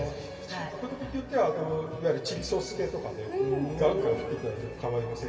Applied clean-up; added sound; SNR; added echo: none; none; none; reverberation time 2.7 s.